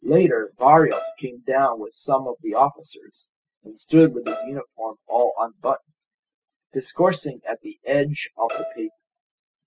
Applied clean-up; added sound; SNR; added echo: classical method spectral subtraction.